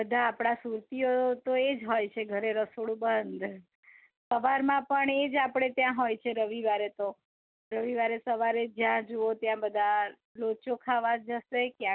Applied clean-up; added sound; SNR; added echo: none; none; none; none.